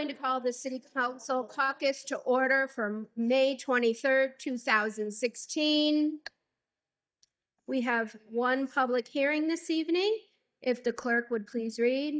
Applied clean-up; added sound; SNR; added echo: neural mask model DeepFilterNet 3.